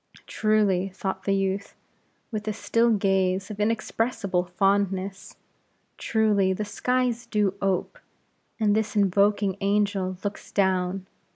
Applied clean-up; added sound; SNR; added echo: none; none; none; none.